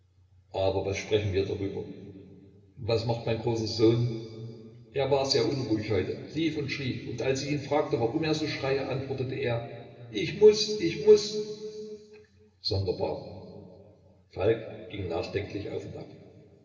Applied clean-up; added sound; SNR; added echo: none; none; none; reverberation time 2.4 s.